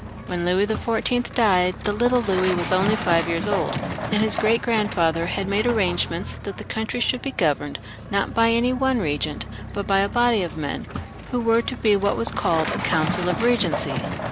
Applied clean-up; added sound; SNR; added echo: none; Truck; 7 dB; none.